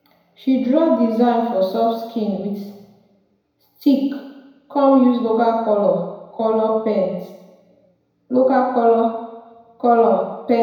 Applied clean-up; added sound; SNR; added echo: none; none; none; reverberation time 1.0 s.